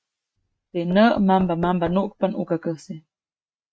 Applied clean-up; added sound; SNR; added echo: neural mask model RNNoise.